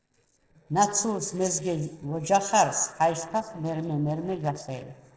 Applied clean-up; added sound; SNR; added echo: neural separator model SepFormer DNS4.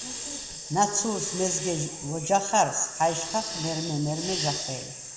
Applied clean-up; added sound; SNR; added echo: none; Hiss; 7 dB; reverberation time 1.4 s.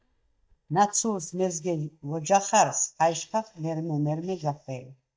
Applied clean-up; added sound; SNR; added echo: neural mask model DeepFilterNet 3.